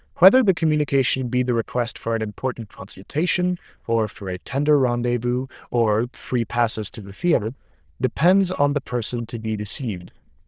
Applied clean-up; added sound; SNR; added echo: neural diffusion model UNIVERSE++.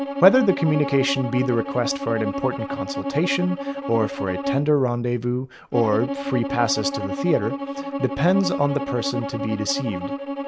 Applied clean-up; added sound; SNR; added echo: none; Bowed string instrument; 5 dB; none.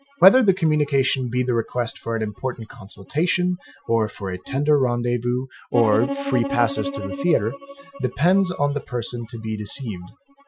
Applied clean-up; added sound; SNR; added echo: classical method Wiener filter.